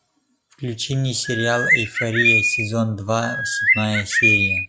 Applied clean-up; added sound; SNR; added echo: classical method log-MMSE.